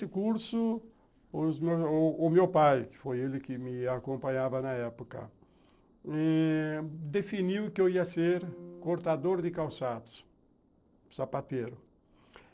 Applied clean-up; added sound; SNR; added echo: neural separator model SepFormer DNS4.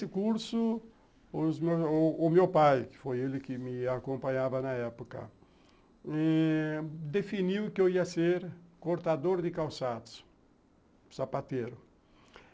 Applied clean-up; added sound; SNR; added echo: none; none; none; none.